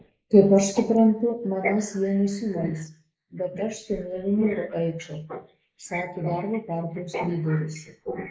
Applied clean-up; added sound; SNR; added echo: neural mask model Resemble Enhance denoiser.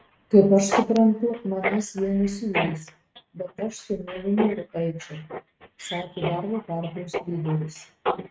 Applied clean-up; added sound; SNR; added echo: neural mask model RNNoise.